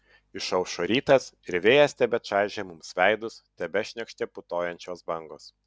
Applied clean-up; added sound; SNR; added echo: none; none; none; none.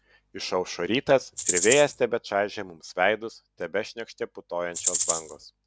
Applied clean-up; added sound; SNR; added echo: none; Rattle (instrument); 0 dB; none.